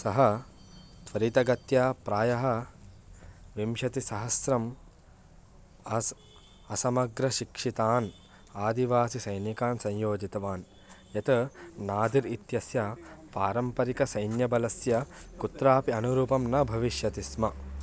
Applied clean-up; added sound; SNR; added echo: none; none; none; none.